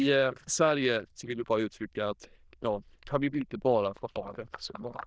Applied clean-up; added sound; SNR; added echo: neural diffusion model UNIVERSE++.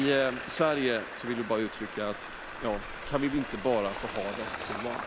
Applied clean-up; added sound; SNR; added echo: none; Traffic noise, roadway noise; 8 dB; none.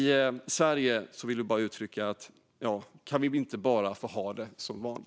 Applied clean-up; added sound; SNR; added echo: none; none; none; none.